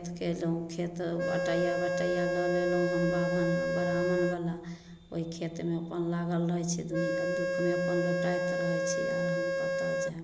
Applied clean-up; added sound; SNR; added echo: none; Organ; -2 dB; none.